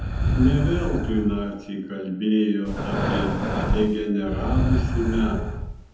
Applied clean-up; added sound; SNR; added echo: none; Breathing; 0 dB; reverberation time 0.8 s.